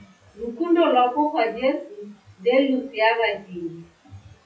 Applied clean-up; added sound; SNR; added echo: classical method WPE with log-MMSE.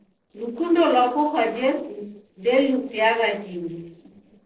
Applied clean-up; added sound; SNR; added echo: neural separator model SepFormer DNS4.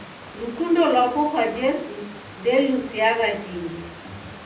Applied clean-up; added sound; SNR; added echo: none; Stream / Liquid; 17 dB; reverberation time 0.6 s.